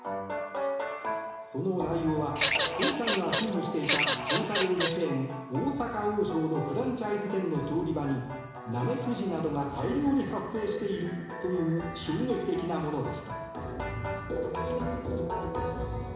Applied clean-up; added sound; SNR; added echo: none; Bird vocalization, bird call, bird song / Fowl; -3 dB; reverberation time 1.0 s.